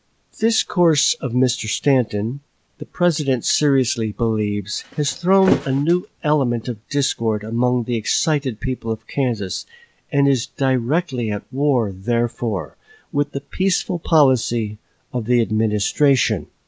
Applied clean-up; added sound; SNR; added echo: none; Thump, thud; 9 dB; none.